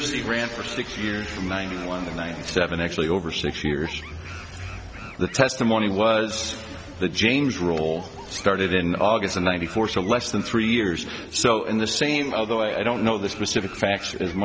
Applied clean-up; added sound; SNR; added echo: none; Animal; 19 dB; none.